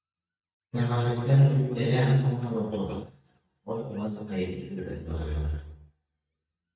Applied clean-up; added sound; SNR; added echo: neural mask model DeepFilterNet 3.